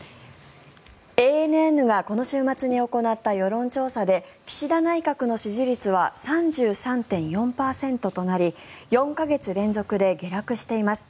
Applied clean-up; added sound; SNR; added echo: none; none; none; none.